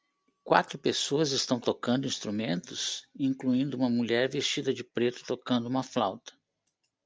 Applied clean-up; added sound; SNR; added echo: none; none; none; none.